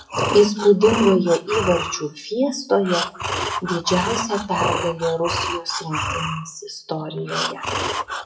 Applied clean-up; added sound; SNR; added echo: classical method WPE with log-MMSE.